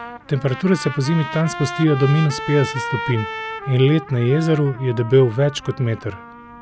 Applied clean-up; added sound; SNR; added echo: none; Trumpet; 12 dB; none.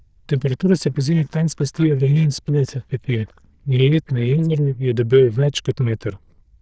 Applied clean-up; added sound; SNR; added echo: neural diffusion model UNIVERSE++.